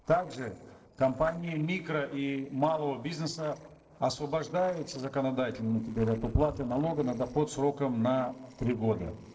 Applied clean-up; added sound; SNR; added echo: neural separator model SepFormer DNS4.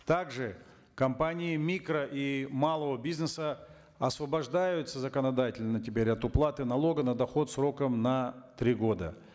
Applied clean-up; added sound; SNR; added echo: none; none; none; none.